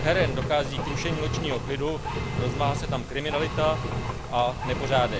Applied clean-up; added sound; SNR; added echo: none; Engine; 2 dB; none.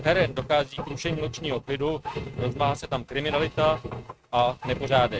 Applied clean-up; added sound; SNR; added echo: neural mask model RNNoise.